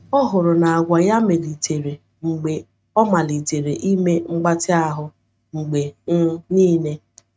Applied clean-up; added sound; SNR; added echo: neural mask model RNNoise.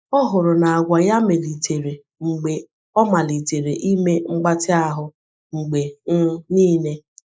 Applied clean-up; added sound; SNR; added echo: neural mask model Resemble Enhance denoiser.